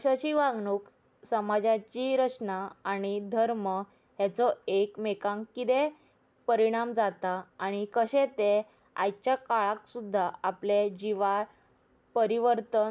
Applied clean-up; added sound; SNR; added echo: none; none; none; none.